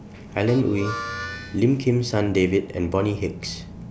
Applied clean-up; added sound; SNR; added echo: none; Harmonica; 12 dB; none.